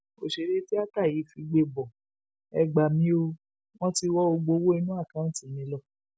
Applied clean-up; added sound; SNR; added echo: none; none; none; none.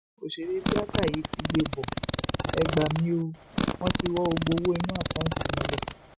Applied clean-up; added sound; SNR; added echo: none; Fart; 0 dB; none.